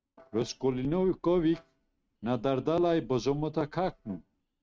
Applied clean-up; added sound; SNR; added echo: neural mask model RNNoise.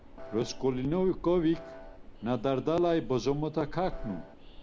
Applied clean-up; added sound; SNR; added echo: none; Piano + Train; 12 dB; none.